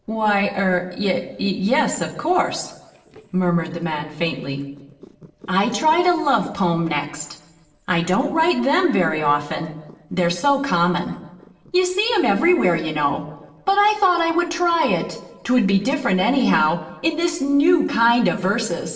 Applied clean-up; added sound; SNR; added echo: neural separator model SepFormer DNS4.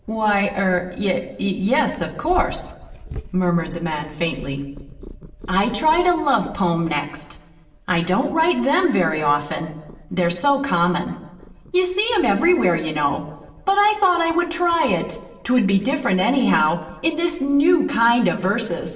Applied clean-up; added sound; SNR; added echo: none; Purr; 20 dB; reverberation time 0.8 s.